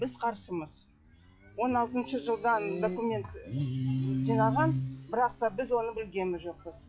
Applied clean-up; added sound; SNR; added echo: classical method log-MMSE.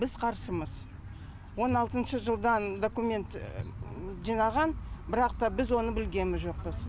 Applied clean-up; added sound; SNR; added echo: none; none; none; none.